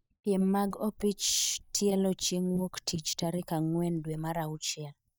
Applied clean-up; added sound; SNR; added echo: neural mask model DeepFilterNet 3.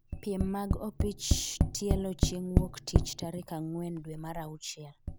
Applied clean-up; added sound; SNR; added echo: none; Tap; -4 dB; none.